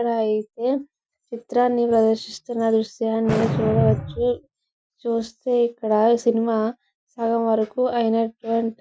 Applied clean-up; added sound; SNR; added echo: classical method Wiener filter.